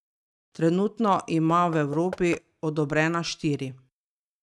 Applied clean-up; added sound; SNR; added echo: neural mask model RNNoise.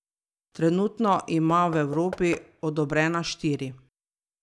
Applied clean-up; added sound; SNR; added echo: none; Knock / Wood; 17 dB; none.